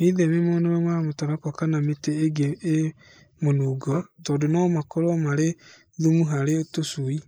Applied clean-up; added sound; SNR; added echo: neural mask model Resemble Enhance denoiser.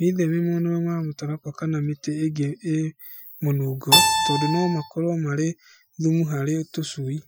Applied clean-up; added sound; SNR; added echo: classical method Wiener filter.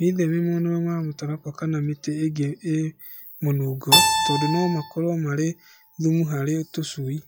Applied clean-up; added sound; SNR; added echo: classical method log-MMSE.